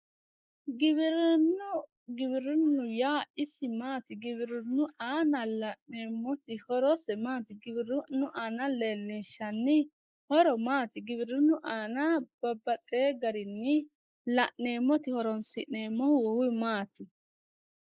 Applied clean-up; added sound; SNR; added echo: neural mask model Resemble Enhance denoiser.